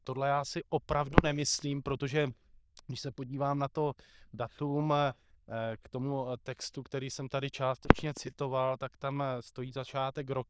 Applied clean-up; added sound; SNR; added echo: neural diffusion model UNIVERSE++.